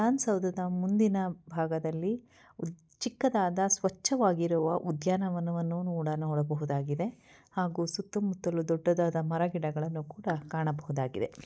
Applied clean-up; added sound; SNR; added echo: neural mask model DeepFilterNet 3.